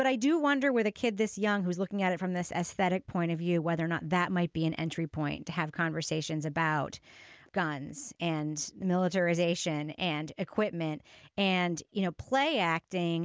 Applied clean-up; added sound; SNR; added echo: none; none; none; none.